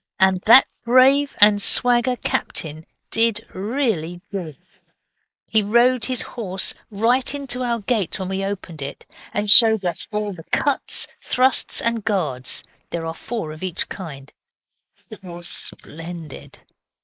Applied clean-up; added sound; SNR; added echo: neural mask model Resemble Enhance denoiser.